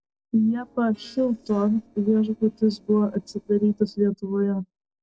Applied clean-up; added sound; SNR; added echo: neural separator model SepFormer DNS4.